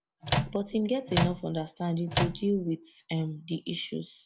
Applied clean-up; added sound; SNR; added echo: none; Microwave oven; 0 dB; none.